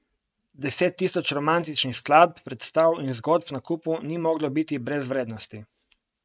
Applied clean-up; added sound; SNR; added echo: none; none; none; none.